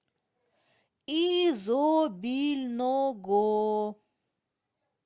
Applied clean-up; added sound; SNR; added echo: none; none; none; none.